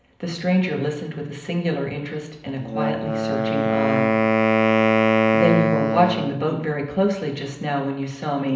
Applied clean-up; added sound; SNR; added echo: none; Wind instrument, woodwind instrument; -1 dB; reverberation time 0.8 s.